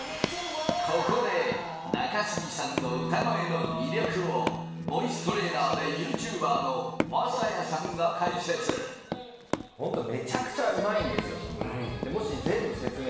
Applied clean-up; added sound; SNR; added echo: none; Run; 8 dB; reverberation time 0.9 s.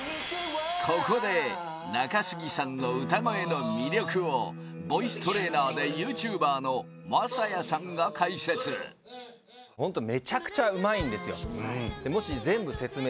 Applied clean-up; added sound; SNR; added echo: none; none; none; none.